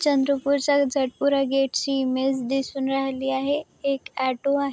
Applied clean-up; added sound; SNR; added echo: none; none; none; none.